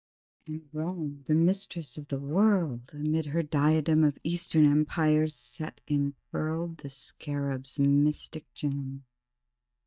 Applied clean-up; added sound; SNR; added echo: neural mask model DeepFilterNet 3.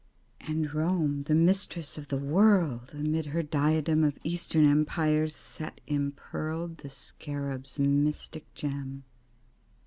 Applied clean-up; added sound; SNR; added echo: none; none; none; none.